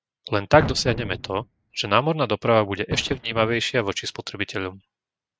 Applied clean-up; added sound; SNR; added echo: neural mask model RNNoise.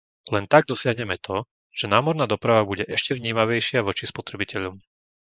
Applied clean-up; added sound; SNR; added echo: neural mask model Resemble Enhance denoiser.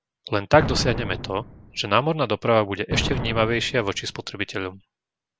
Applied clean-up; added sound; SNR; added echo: none; Explosion; 7 dB; none.